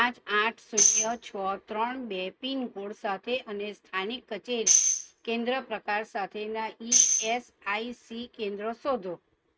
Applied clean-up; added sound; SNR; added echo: neural mask model RNNoise.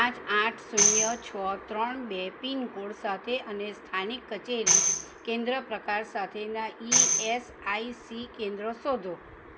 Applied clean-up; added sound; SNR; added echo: none; Tambourine; -4 dB; none.